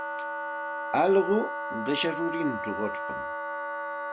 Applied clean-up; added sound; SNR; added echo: none; Wind instrument, woodwind instrument; 4 dB; none.